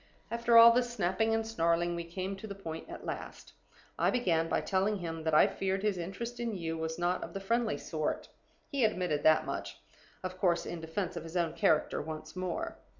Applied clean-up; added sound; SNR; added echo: none; none; none; none.